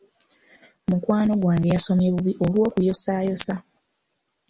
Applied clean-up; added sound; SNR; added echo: none; none; none; none.